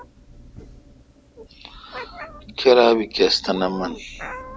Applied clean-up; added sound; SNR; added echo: none; Meow; 16 dB; none.